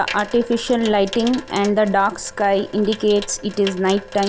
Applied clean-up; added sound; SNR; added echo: none; Sink (filling or washing) / Water tap, faucet; 14 dB; none.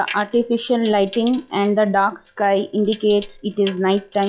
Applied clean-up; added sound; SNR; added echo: classical method log-MMSE.